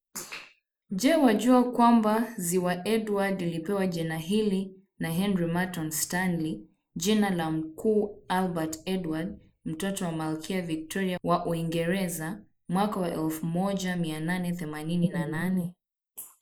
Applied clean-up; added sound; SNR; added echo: neural mask model Resemble Enhance denoiser.